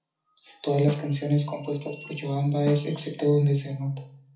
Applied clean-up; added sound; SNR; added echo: none; Snare drum; 17 dB; reverberation time 0.4 s.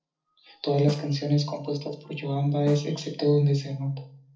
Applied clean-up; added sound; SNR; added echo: neural separator model SepFormer DNS4.